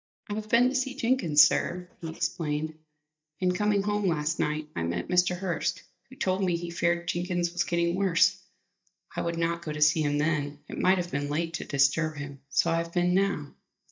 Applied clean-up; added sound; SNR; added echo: neural mask model DeepFilterNet 3.